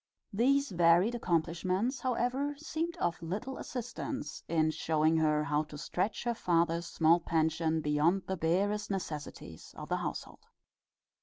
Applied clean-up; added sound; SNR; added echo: none; none; none; none.